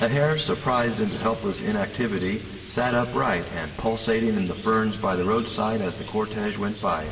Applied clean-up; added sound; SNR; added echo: none; Rain; 17 dB; reverberation time 1.8 s.